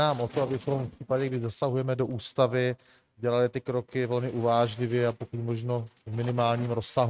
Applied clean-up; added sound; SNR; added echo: neural mask model RNNoise.